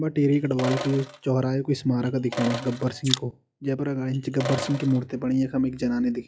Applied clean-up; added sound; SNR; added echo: classical method log-MMSE.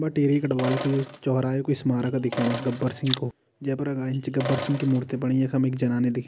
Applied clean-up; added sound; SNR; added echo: none; Sink (filling or washing); 10 dB; none.